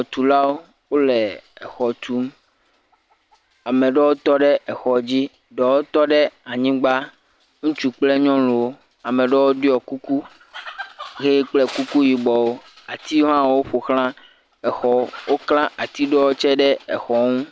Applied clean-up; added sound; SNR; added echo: none; none; none; none.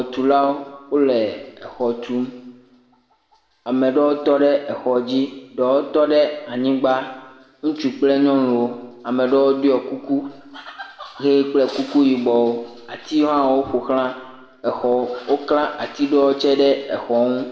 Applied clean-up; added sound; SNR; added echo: none; none; none; reverberation time 1.0 s.